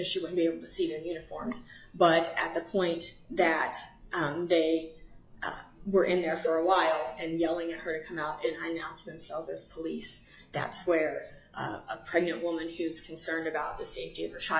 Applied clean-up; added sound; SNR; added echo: classical method log-MMSE.